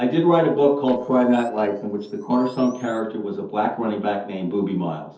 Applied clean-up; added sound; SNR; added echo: neural separator model SepFormer DNS4.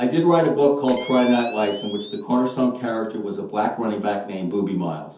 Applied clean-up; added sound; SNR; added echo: none; Camera; 17 dB; reverberation time 0.5 s.